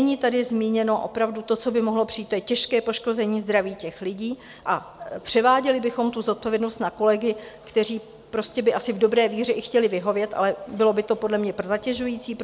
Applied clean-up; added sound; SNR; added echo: none; none; none; none.